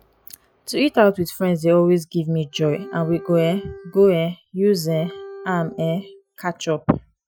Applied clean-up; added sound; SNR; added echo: classical method Wiener filter.